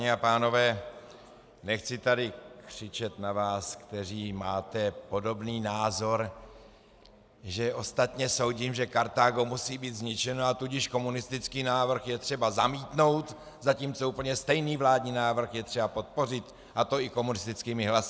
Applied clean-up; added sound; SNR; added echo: none; none; none; none.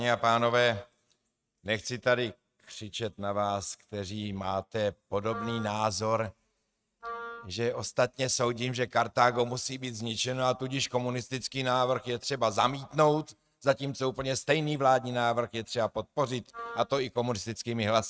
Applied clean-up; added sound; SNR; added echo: neural mask model RNNoise.